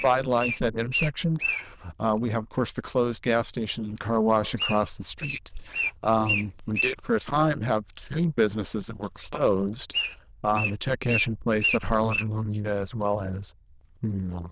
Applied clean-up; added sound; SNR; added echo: neural diffusion model UNIVERSE++.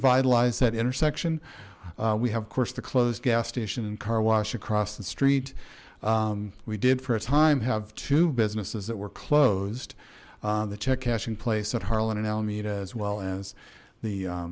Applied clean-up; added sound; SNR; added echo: none; none; none; none.